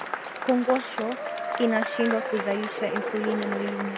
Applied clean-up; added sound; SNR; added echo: none; Applause / Crowd / Cheering; 3 dB; none.